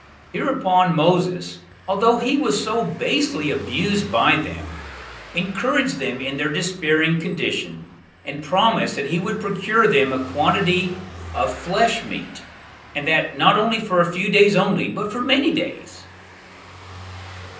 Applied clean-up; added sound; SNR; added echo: none; Car passing by / Engine; 19 dB; reverberation time 0.6 s.